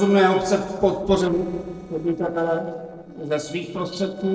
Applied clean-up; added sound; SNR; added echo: neural separator model SepFormer DNS4.